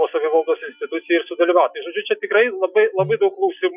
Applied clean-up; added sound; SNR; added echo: classical method Wiener filter.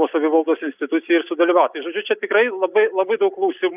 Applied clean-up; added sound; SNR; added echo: neural mask model Resemble Enhance denoiser.